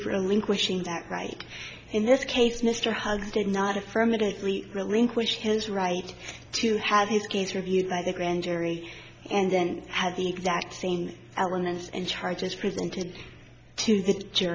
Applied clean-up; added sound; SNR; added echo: none; none; none; none.